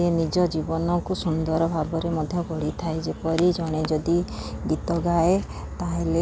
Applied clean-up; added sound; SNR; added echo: none; none; none; none.